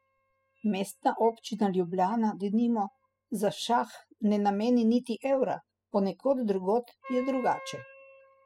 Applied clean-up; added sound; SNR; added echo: classical method spectral subtraction.